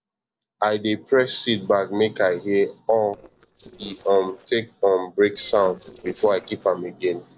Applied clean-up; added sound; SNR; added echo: neural separator model SepFormer DNS4.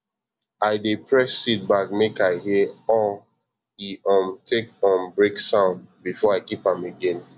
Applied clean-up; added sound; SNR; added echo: none; none; none; none.